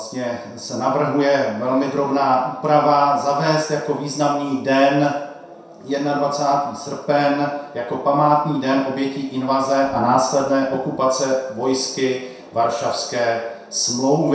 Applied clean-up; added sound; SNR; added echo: none; none; none; reverberation time 0.7 s.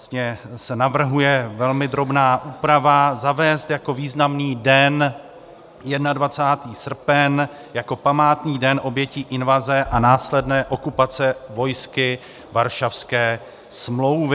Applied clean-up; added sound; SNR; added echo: none; none; none; none.